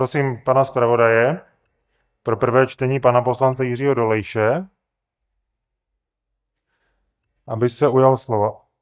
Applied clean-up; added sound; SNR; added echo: neural mask model DeepFilterNet 3.